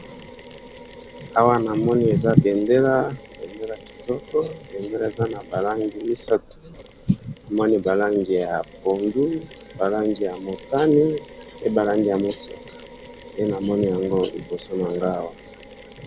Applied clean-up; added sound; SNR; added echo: none; Mechanisms; 20 dB; none.